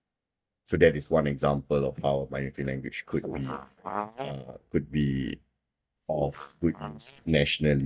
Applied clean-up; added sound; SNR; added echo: neural mask model DeepFilterNet 3.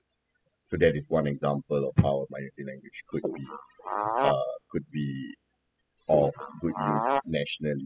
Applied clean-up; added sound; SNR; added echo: classical method spectral subtraction.